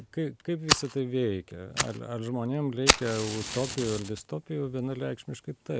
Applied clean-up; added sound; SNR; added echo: none; Fire; 2 dB; none.